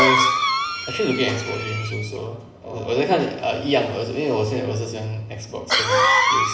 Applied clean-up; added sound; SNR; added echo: none; Cough; -1 dB; reverberation time 0.6 s.